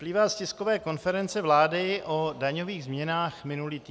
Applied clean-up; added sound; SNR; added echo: none; none; none; none.